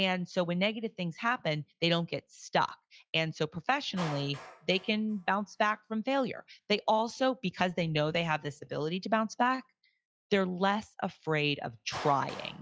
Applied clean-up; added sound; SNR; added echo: classical method log-MMSE.